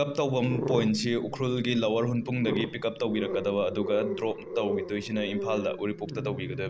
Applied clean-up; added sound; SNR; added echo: none; Growling; 7 dB; none.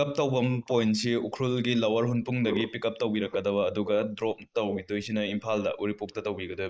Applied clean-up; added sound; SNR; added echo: neural mask model Resemble Enhance denoiser.